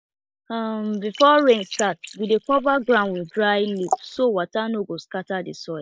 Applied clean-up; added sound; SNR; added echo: neural mask model Resemble Enhance denoiser.